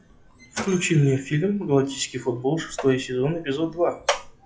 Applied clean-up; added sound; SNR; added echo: classical method WPE with log-MMSE.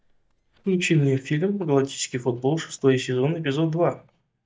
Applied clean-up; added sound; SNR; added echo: neural mask model DeepFilterNet 3.